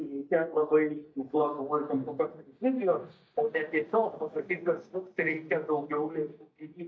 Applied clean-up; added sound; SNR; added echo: neural mask model DeepFilterNet 3.